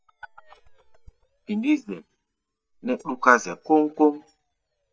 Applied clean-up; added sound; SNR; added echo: neural mask model DeepFilterNet 3.